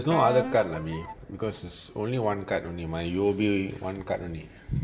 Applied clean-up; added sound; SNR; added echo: none; Wind instrument, woodwind instrument; 7 dB; reverberation time 1.5 s.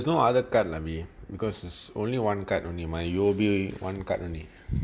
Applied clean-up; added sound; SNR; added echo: none; none; none; none.